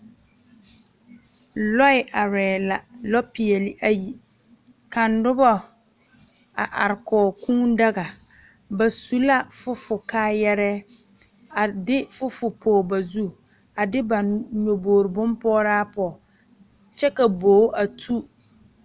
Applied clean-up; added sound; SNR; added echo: none; none; none; none.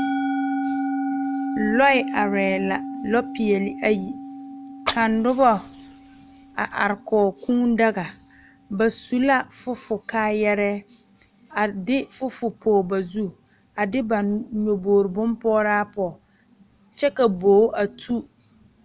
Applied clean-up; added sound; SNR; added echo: none; Fire + Musical instrument; 10 dB; none.